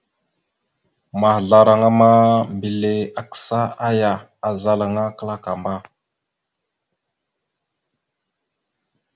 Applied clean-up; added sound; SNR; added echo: none; none; none; none.